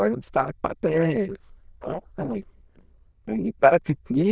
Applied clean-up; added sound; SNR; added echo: neural diffusion model UNIVERSE++.